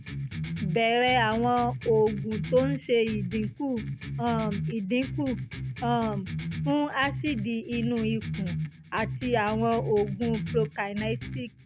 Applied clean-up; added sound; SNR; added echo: none; Electric guitar; 6 dB; none.